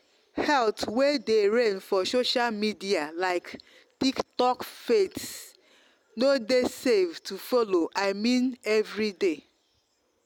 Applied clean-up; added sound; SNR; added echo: none; none; none; none.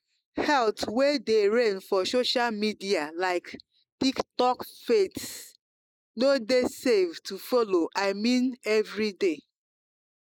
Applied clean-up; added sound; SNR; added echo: neural mask model Resemble Enhance denoiser.